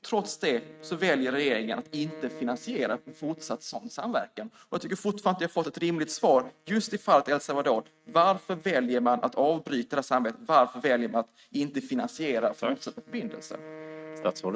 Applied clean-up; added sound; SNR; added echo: neural mask model RNNoise.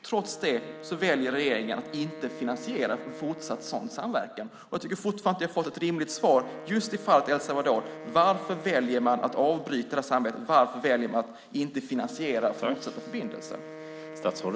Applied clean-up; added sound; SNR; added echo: none; Wind instrument, woodwind instrument; 15 dB; none.